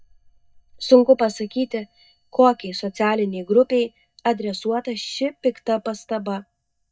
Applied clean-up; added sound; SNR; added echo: neural mask model DeepFilterNet 3.